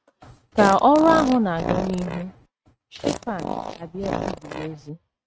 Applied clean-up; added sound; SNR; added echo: neural mask model RNNoise.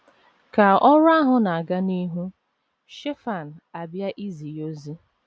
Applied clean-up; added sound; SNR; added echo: none; none; none; none.